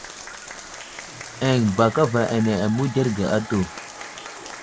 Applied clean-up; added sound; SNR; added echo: none; Applause / Crowd + Bathtub (filling or washing); 14 dB; none.